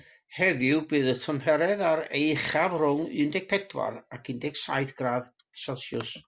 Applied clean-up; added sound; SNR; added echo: none; none; none; none.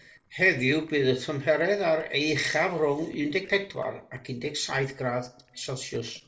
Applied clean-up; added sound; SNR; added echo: neural separator model SepFormer DNS4.